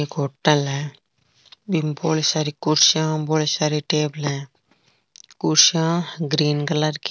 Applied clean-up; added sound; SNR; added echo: none; none; none; none.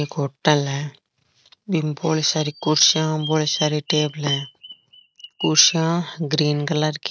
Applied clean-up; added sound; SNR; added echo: neural mask model RNNoise.